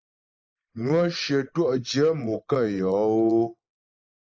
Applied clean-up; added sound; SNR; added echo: neural mask model Resemble Enhance denoiser.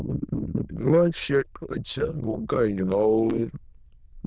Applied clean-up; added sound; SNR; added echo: neural diffusion model UNIVERSE++.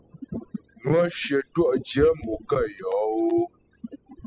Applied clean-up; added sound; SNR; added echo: classical method spectral subtraction.